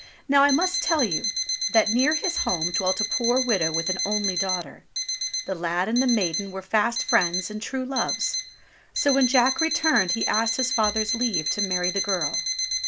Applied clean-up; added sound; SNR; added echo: none; Alarm; 2 dB; none.